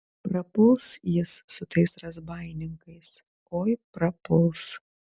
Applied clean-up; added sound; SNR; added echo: none; none; none; none.